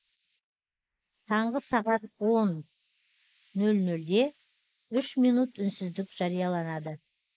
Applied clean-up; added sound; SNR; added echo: neural mask model Resemble Enhance denoiser.